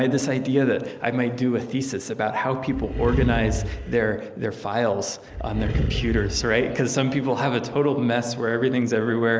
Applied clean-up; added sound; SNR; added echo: none; Animal; 4 dB; none.